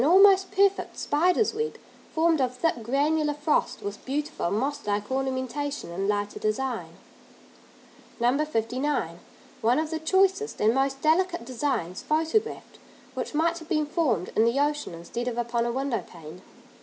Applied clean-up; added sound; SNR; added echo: none; none; none; none.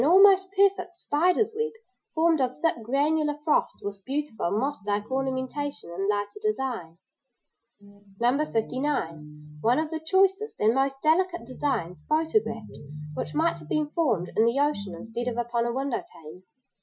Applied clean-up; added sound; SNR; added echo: classical method Wiener filter.